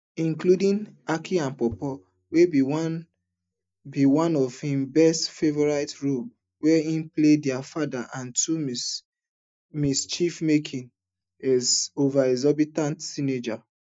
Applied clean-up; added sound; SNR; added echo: neural mask model DeepFilterNet 3.